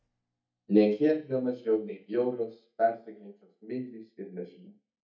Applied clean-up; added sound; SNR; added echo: neural mask model DeepFilterNet 3.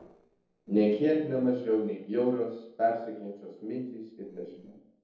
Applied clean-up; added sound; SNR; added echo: neural separator model SepFormer DNS4.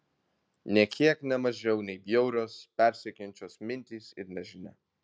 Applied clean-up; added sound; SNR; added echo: none; none; none; none.